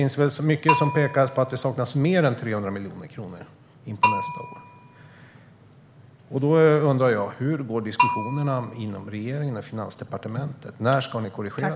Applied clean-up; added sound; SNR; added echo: none; Bell; 5 dB; none.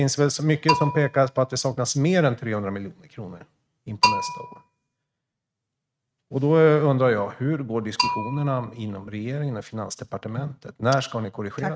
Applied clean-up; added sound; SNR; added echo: neural mask model RNNoise.